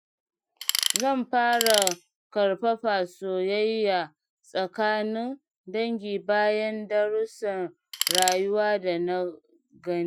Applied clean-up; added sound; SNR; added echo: classical method Wiener filter.